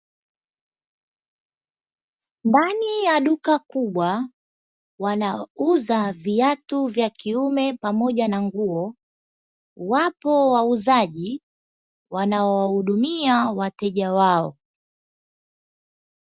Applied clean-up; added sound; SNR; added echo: none; none; none; none.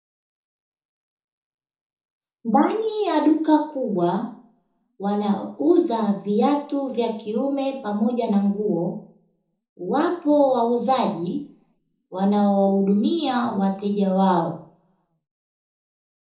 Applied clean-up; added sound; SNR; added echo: none; none; none; reverberation time 1.0 s.